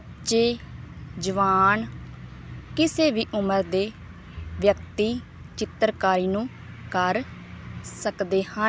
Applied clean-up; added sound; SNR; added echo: none; Bowed string instrument; 20 dB; none.